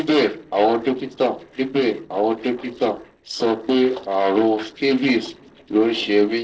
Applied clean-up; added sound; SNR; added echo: neural separator model SepFormer DNS4.